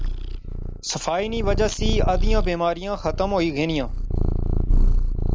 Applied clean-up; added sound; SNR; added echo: none; Purr; -4 dB; none.